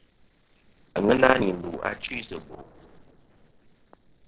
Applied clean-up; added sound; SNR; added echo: neural separator model SepFormer DNS4.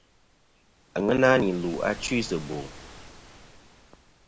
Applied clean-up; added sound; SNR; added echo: none; Waves, surf; 17 dB; none.